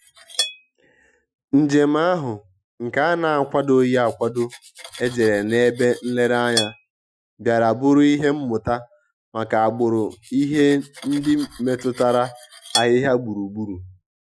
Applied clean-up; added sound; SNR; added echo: classical method Wiener filter.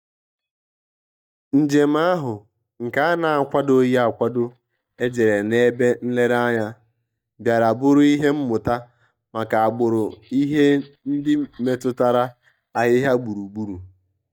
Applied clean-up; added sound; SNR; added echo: neural mask model DeepFilterNet 3.